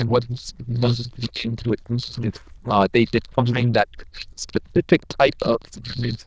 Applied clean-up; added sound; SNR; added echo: neural diffusion model UNIVERSE++.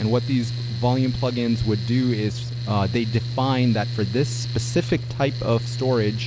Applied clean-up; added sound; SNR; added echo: none; Mechanical fan; 4 dB; none.